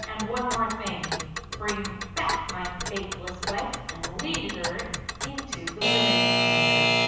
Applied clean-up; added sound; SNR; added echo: none; Alarm / Clock; -5 dB; reverberation time 1.1 s.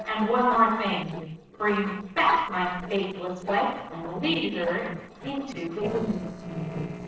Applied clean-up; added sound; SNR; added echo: neural separator model SepFormer DNS4.